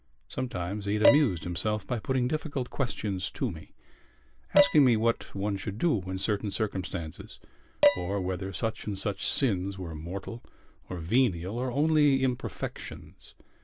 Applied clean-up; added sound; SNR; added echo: none; Dishes, pots, and pans; 4 dB; none.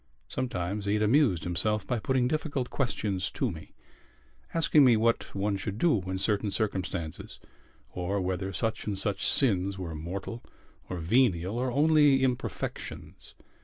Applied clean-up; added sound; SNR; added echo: none; none; none; none.